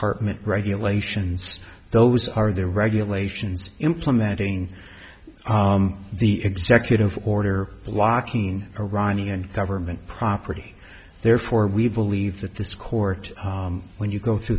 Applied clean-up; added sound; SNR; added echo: none; none; none; none.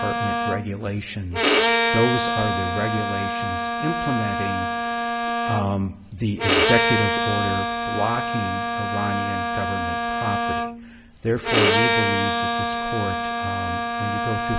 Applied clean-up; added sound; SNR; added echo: none; Bowed string instrument; -4 dB; none.